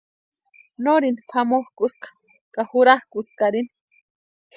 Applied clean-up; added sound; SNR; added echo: none; none; none; none.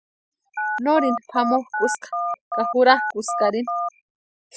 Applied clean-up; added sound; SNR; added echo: none; Telephone; 2 dB; none.